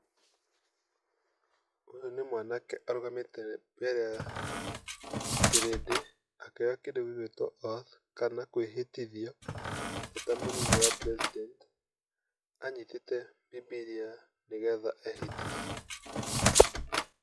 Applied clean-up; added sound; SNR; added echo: classical method log-MMSE.